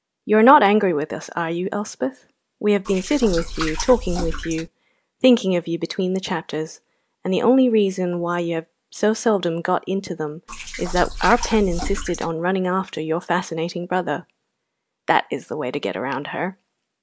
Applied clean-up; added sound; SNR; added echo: none; Liquid; 6 dB; none.